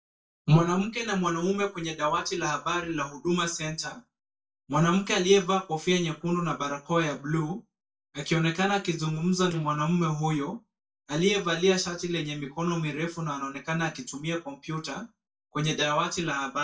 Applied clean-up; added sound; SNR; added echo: neural mask model DeepFilterNet 3.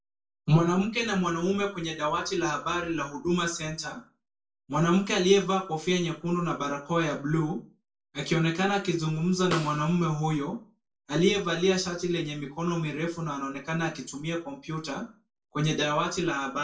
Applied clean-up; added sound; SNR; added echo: neural separator model SepFormer DNS4.